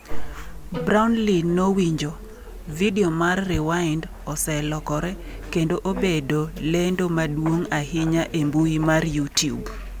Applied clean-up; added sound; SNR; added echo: none; Bowed string instrument; 14 dB; none.